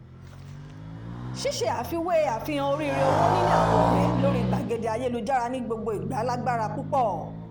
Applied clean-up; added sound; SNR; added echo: none; Motorcycle; 0 dB; none.